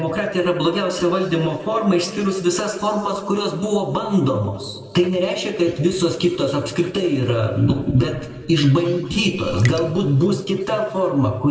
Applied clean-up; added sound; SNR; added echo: none; Raindrop; 14 dB; reverberation time 2.0 s.